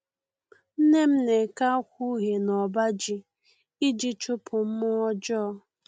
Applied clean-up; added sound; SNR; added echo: none; none; none; none.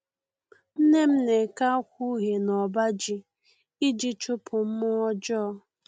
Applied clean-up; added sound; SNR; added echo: none; Ringtone / Chime; 19 dB; none.